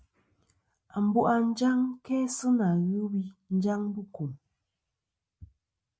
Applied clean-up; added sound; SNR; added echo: none; none; none; none.